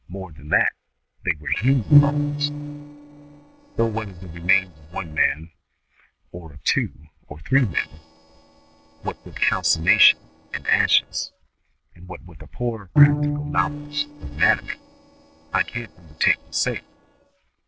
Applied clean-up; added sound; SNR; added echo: neural separator model SepFormer DNS4.